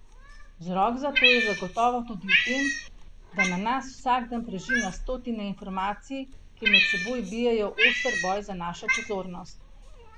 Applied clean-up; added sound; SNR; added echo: none; Cat; -1 dB; none.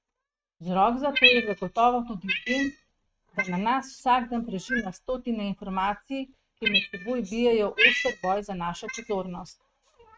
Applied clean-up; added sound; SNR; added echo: neural mask model RNNoise.